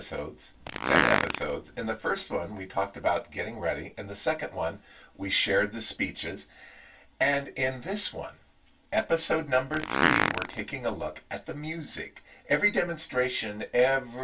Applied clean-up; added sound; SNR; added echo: none; Fart; -2 dB; reverberation time 0.2 s.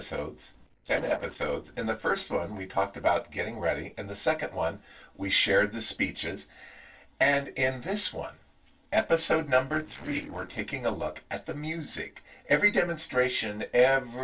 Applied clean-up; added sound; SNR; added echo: neural separator model SepFormer DNS4.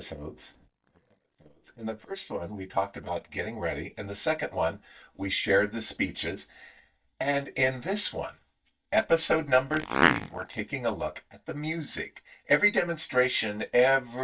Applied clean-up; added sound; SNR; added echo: neural mask model DeepFilterNet 3.